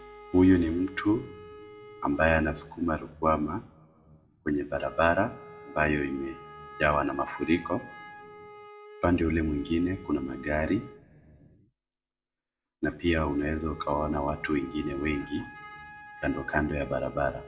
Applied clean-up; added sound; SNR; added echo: none; Wind instrument, woodwind instrument; 18 dB; reverberation time 1.2 s.